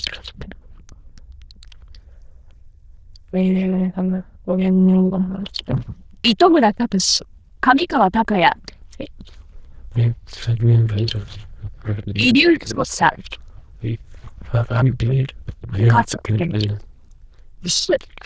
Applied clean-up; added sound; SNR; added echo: neural diffusion model UNIVERSE++.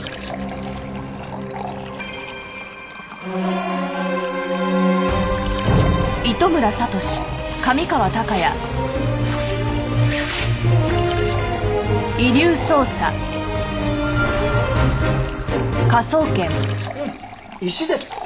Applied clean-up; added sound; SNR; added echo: none; Fill (with liquid); 17 dB; none.